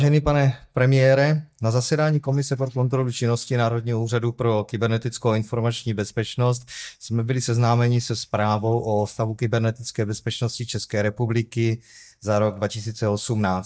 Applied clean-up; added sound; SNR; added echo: neural mask model DeepFilterNet 3.